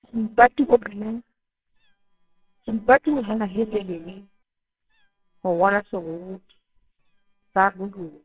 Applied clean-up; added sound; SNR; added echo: neural separator model SepFormer WHAMR!.